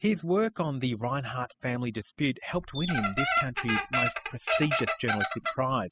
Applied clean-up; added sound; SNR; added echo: classical method spectral subtraction.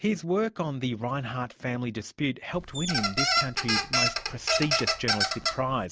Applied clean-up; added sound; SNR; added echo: none; Squeak; -2 dB; none.